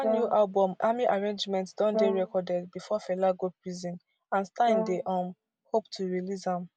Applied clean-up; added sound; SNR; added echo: none; Brass instrument; 6 dB; none.